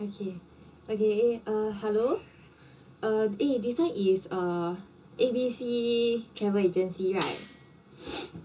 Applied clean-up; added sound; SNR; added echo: none; Cutlery, silverware; 2 dB; reverberation time 0.2 s.